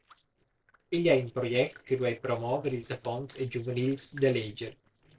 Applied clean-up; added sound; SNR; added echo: neural separator model SepFormer DNS4.